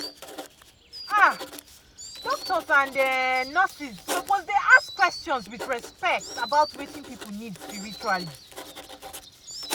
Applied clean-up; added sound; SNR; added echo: none; Insect + Writing; 13 dB; none.